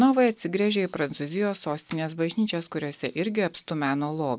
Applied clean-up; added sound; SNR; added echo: none; none; none; none.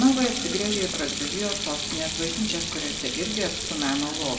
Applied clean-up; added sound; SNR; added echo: none; Sink (filling or washing); 3 dB; reverberation time 1.9 s.